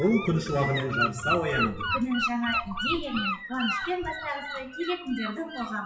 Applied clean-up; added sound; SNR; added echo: classical method WPE with log-MMSE.